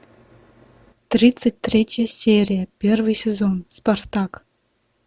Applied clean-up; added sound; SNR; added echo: none; none; none; none.